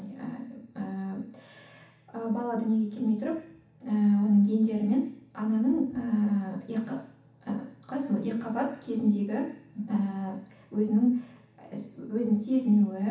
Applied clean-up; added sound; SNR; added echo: none; none; none; reverberation time 0.7 s.